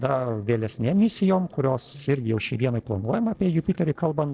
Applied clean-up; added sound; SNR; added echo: neural separator model SepFormer DNS4.